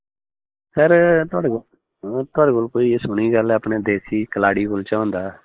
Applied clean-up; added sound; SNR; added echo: neural mask model Resemble Enhance denoiser.